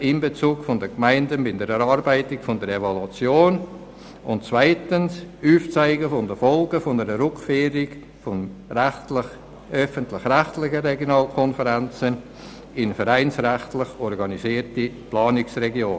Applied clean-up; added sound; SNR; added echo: none; none; none; none.